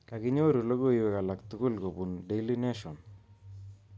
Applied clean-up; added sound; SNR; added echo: none; none; none; none.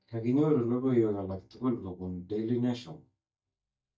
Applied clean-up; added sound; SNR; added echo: neural mask model DeepFilterNet 3.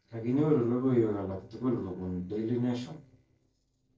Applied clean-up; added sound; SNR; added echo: neural separator model SepFormer DNS4.